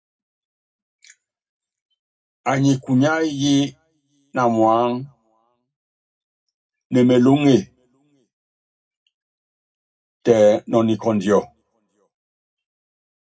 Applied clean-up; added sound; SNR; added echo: none; none; none; reverberation time 0.2 s.